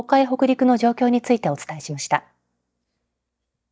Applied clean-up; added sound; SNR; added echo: neural mask model DeepFilterNet 3.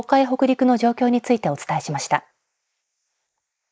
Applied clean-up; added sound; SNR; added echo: neural mask model Resemble Enhance denoiser.